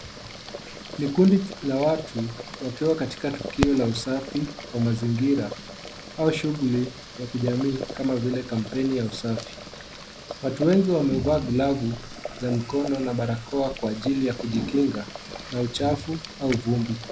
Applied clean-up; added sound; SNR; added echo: none; Boiling; 13 dB; none.